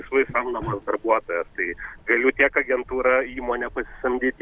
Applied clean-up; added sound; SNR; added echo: none; none; none; none.